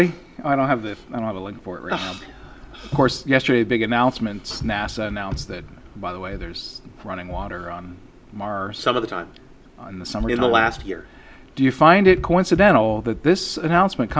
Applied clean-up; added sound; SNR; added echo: none; Bass drum; 11 dB; none.